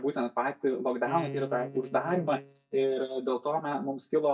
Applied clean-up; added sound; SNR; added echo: neural mask model DeepFilterNet 3.